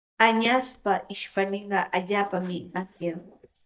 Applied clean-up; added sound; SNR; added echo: neural mask model DeepFilterNet 3.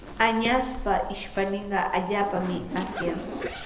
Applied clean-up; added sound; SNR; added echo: none; Zipper (clothing); 9 dB; reverberation time 0.9 s.